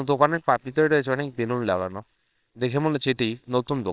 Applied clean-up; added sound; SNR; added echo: neural separator model SepFormer WHAMR!.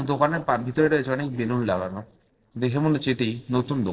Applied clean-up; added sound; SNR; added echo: neural separator model SepFormer DNS4.